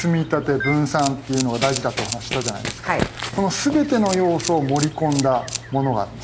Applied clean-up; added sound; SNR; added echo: none; Camera + Run; 9 dB; none.